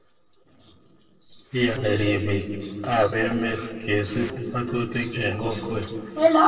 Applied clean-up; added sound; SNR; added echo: neural separator model SepFormer DNS4.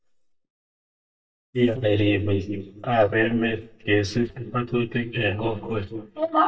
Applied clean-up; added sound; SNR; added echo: neural mask model DeepFilterNet 3.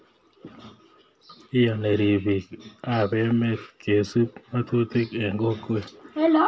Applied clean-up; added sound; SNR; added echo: none; none; none; none.